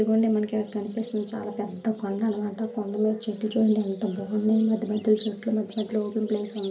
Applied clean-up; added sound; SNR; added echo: none; Bird; 18 dB; reverberation time 0.3 s.